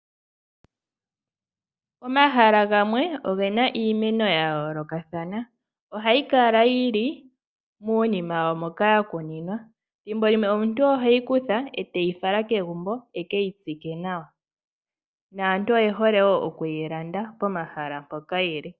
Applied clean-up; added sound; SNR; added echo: none; none; none; none.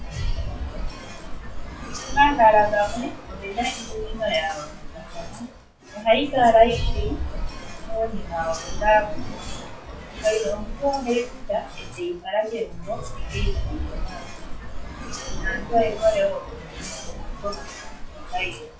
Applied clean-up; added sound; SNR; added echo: classical method WPE with log-MMSE.